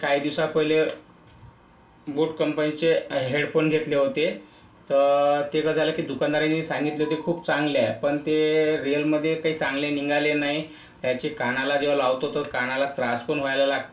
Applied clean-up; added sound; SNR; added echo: none; none; none; reverberation time 0.3 s.